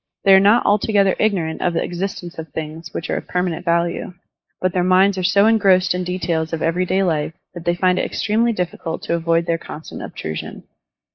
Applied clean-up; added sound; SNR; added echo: neural mask model Resemble Enhance denoiser.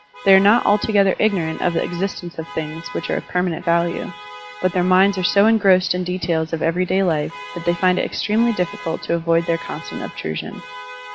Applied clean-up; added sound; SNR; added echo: none; Alarm; 17 dB; none.